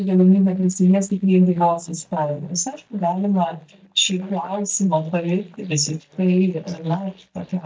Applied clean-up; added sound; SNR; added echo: neural mask model DeepFilterNet 3.